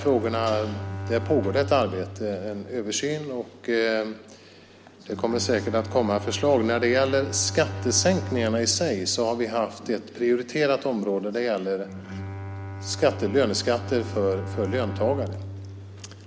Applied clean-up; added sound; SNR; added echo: none; Bowed string instrument; 10 dB; none.